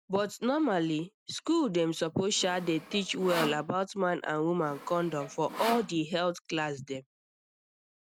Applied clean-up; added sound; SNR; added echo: none; Sawing; 10 dB; none.